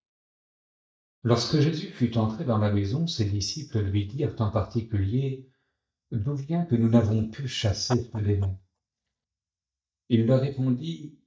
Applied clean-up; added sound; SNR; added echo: neural mask model DeepFilterNet 3.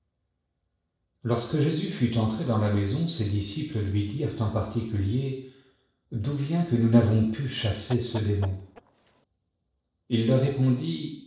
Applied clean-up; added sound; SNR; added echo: neural separator model SepFormer DNS4.